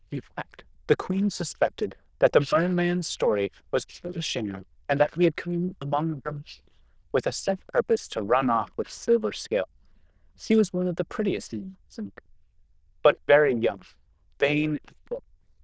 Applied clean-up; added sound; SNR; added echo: neural diffusion model UNIVERSE++.